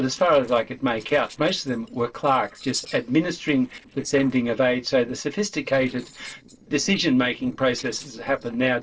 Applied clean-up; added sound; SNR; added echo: neural separator model SepFormer DNS4.